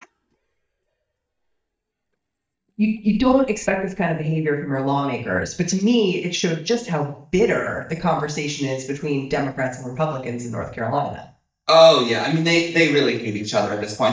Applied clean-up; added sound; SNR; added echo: neural mask model DeepFilterNet 3.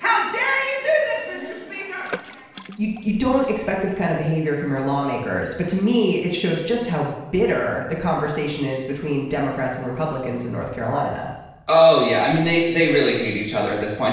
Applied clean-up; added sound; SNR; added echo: none; Water / Splash, splatter; 18 dB; reverberation time 1.0 s.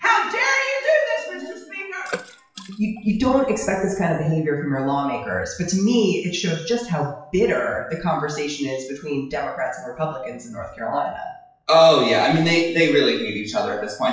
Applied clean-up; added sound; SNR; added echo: classical method WPE with log-MMSE.